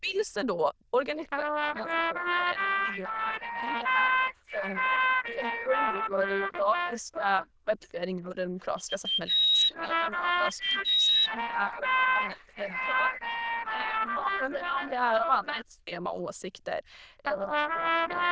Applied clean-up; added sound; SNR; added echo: neural diffusion model UNIVERSE++.